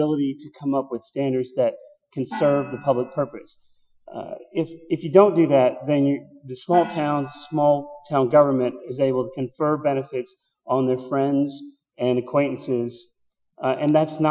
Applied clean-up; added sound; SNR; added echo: classical method Wiener filter.